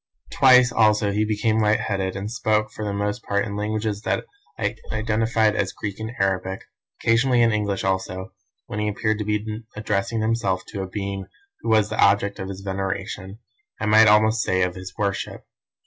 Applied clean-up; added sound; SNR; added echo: none; none; none; none.